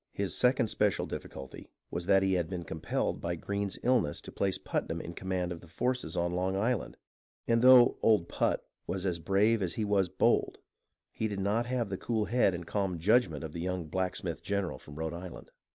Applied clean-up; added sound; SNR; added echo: none; none; none; none.